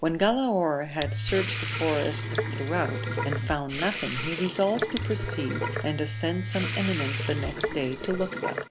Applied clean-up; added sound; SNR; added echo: none; Sink (filling or washing) / Water tap, faucet + Domestic sounds, home sounds; 2 dB; none.